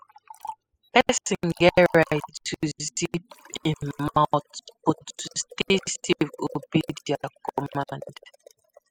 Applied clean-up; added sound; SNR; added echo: classical method spectral subtraction.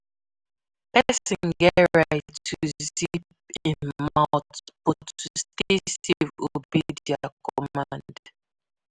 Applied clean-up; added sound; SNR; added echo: none; none; none; none.